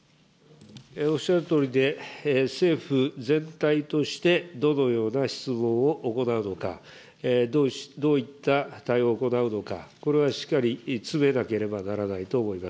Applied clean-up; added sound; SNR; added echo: none; none; none; none.